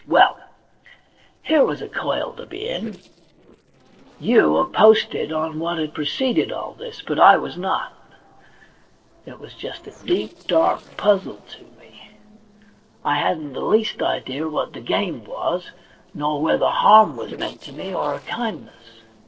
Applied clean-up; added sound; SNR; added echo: neural separator model SepFormer DNS4.